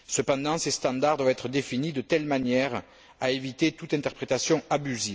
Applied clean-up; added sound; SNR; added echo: none; none; none; none.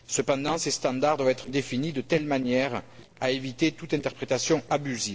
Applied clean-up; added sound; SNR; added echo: neural separator model SepFormer DNS4.